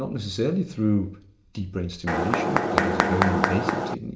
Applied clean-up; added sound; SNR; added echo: none; Mechanisms; -4 dB; reverberation time 0.4 s.